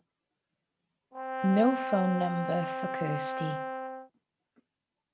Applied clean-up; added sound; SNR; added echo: none; Brass instrument; 5 dB; none.